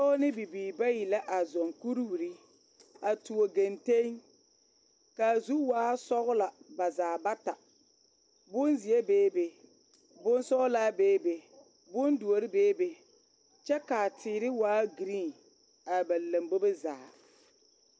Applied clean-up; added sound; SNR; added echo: none; none; none; none.